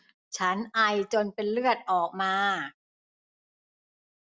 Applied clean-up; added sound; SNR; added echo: none; none; none; none.